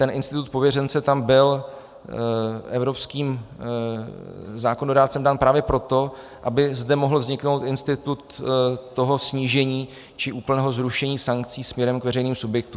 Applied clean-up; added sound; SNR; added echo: none; none; none; none.